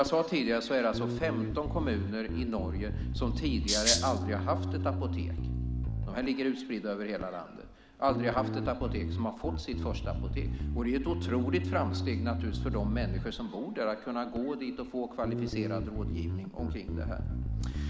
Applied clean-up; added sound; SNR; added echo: none; Bass guitar + Rattle (instrument); 0 dB; none.